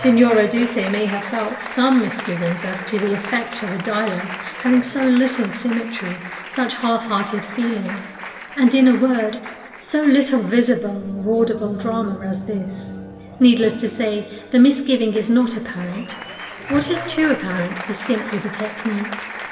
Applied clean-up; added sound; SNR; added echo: none; Applause; 12 dB; reverberation time 1.2 s.